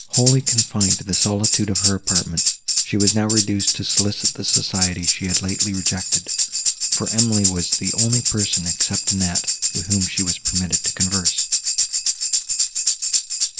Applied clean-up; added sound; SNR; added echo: none; Tambourine; -3 dB; none.